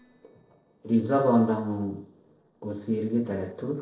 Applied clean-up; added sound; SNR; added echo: neural separator model SepFormer DNS4.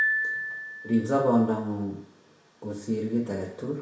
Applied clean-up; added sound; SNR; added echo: none; Piano; 6 dB; reverberation time 0.6 s.